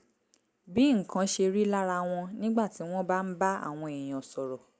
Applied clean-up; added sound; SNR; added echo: none; none; none; none.